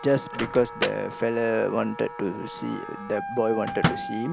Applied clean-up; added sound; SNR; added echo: none; Microwave oven + Wind instrument, woodwind instrument; 6 dB; none.